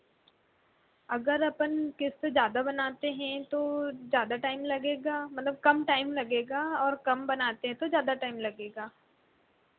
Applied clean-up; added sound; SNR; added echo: none; none; none; none.